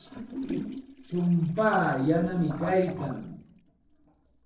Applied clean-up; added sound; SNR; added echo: neural separator model SepFormer DNS4.